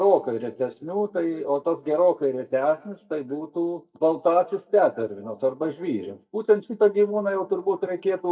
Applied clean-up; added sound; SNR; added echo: neural mask model DeepFilterNet 3.